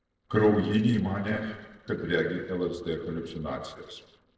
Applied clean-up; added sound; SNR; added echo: neural separator model SepFormer DNS4.